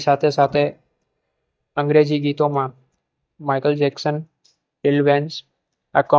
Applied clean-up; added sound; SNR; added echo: neural mask model DeepFilterNet 3.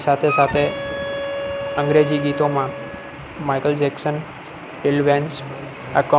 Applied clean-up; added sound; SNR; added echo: none; Wind instrument, woodwind instrument; 7 dB; none.